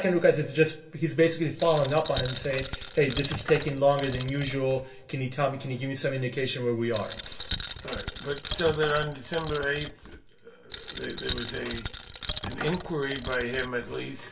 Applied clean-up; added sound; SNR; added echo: none; Coin (dropping); 9 dB; reverberation time 0.2 s.